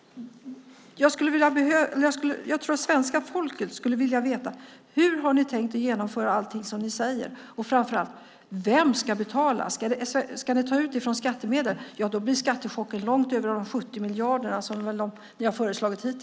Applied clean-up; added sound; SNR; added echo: none; none; none; none.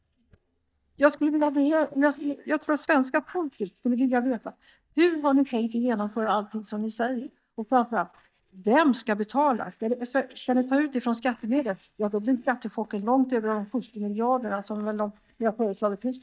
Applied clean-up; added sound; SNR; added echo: neural mask model DeepFilterNet 3.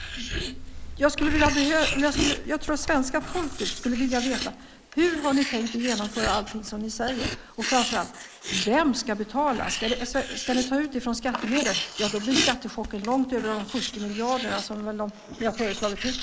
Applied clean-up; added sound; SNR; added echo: neural mask model Resemble Enhance denoiser.